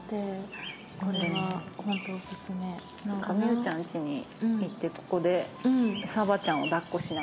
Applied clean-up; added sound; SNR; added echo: none; Bird vocalization, bird call, bird song; 13 dB; none.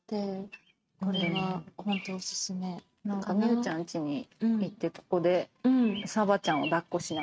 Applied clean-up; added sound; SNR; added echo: neural mask model RNNoise.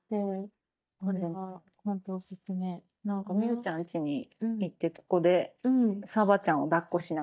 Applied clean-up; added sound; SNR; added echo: neural mask model DeepFilterNet 3.